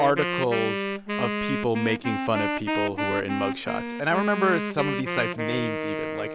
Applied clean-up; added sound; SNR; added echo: none; Wind instrument, woodwind instrument; 2 dB; none.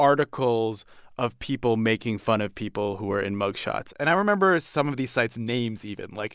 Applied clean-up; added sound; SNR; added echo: none; none; none; none.